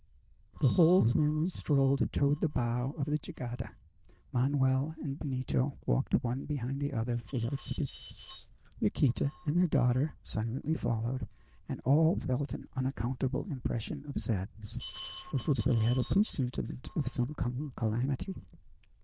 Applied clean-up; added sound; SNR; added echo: neural diffusion model UNIVERSE++.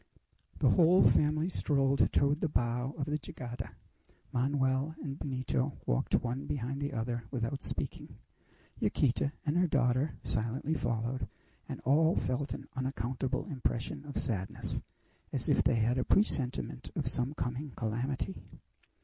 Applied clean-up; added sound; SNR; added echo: none; none; none; none.